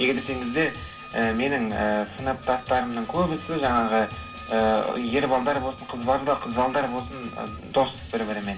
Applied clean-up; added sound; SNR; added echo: none; Bowed string instrument; 19 dB; reverberation time 0.3 s.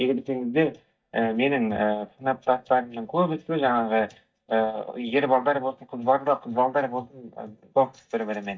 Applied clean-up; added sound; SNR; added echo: neural mask model DeepFilterNet 3.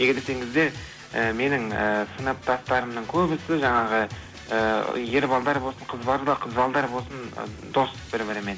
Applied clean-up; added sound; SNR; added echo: none; none; none; none.